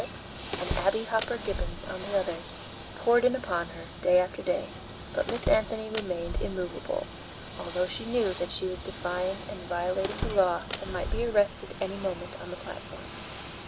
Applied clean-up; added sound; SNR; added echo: none; Ocean / Boat, Water vehicle + Slam; 7 dB; none.